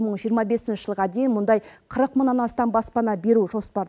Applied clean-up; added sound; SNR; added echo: none; none; none; none.